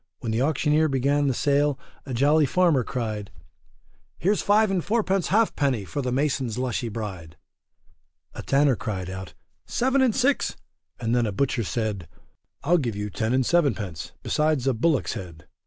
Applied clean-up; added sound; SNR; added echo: none; none; none; none.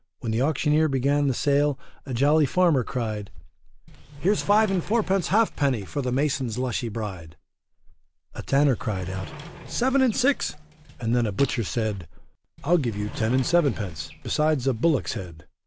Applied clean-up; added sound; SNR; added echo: none; Fart + Sliding door; 16 dB; none.